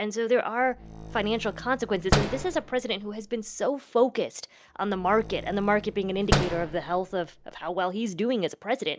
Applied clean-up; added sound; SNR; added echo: none; Slam; 5 dB; none.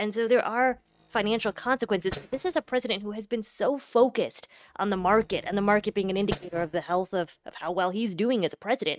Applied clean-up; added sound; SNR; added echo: neural mask model RNNoise.